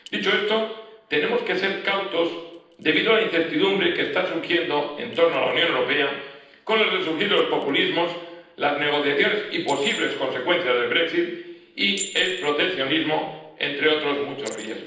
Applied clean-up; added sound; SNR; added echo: neural separator model SepFormer DNS4.